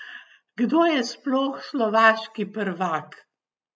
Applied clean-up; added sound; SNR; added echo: none; none; none; none.